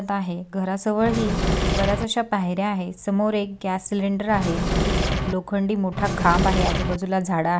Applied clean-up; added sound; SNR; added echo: none; Engine / Mechanisms; -1 dB; none.